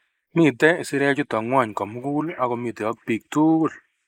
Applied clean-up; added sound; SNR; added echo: neural mask model Resemble Enhance denoiser.